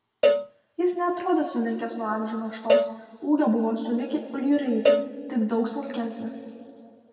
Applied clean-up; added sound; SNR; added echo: none; Cowbell; 2 dB; reverberation time 2.2 s.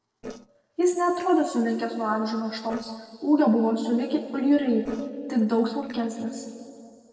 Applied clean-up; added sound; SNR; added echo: neural separator model SepFormer DNS4.